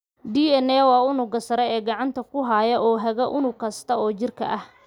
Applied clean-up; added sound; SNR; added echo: none; none; none; none.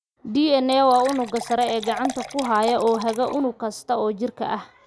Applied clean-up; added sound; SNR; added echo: none; Fill (with liquid) / Water; 12 dB; none.